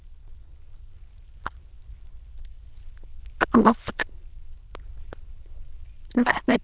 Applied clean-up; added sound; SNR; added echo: neural diffusion model UNIVERSE++.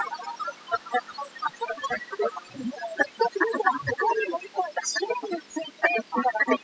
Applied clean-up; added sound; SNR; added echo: classical method spectral subtraction.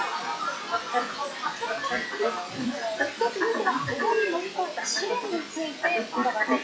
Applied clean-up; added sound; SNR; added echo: classical method log-MMSE.